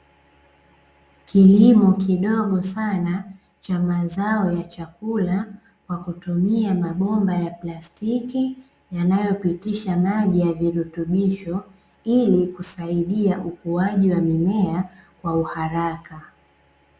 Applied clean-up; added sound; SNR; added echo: none; none; none; none.